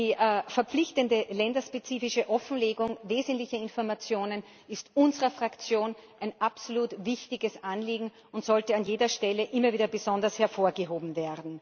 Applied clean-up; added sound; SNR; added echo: none; none; none; none.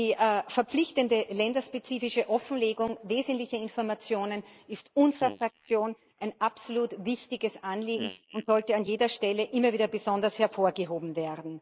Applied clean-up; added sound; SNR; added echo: neural mask model Resemble Enhance denoiser.